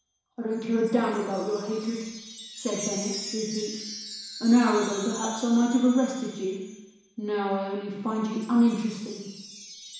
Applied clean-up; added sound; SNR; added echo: none; Wind chime; 14 dB; reverberation time 1.1 s.